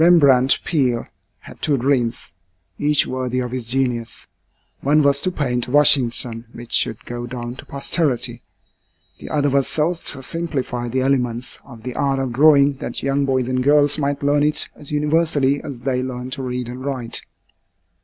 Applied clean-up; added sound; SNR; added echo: none; none; none; none.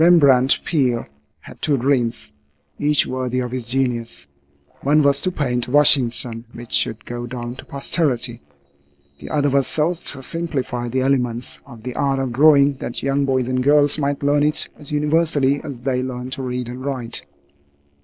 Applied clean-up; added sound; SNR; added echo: neural separator model SepFormer DNS4.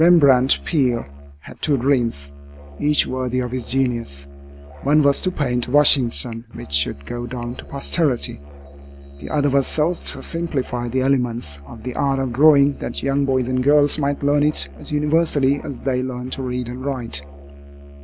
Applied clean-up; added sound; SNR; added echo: none; Musical instrument; 17 dB; none.